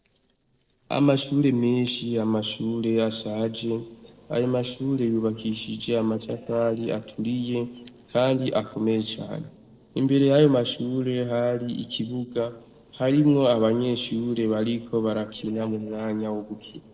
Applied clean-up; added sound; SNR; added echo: neural separator model SepFormer DNS4.